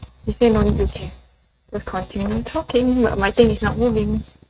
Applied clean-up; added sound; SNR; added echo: neural mask model RNNoise.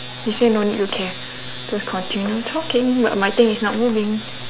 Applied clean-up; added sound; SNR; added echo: none; none; none; none.